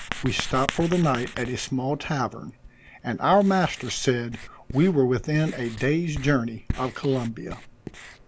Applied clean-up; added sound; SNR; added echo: none; Writing; 12 dB; none.